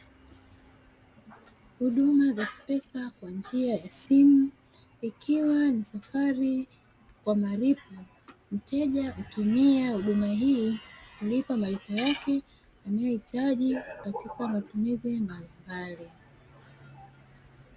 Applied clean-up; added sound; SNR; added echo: none; none; none; none.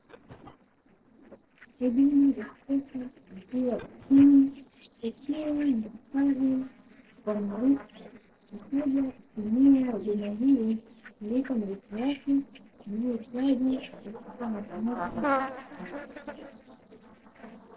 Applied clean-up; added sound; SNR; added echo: neural separator model SepFormer DNS4.